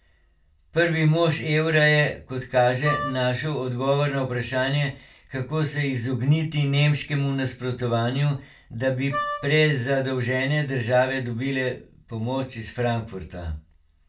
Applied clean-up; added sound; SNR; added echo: none; Wind instrument, woodwind instrument; 6 dB; reverberation time 0.3 s.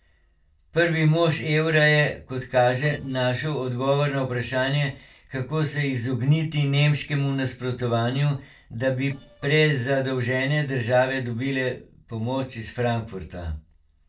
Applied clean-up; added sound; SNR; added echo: neural separator model SepFormer DNS4.